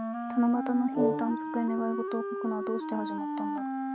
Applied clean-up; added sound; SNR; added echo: none; Brass instrument + Wind instrument, woodwind instrument; 1 dB; none.